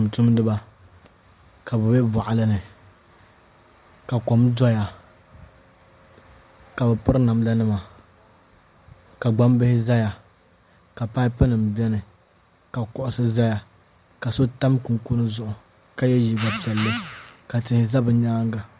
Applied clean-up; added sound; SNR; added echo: none; none; none; none.